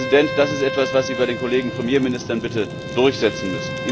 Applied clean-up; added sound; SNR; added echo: none; Fire + Bowed string instrument; 7 dB; none.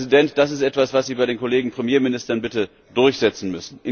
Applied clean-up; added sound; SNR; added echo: none; none; none; none.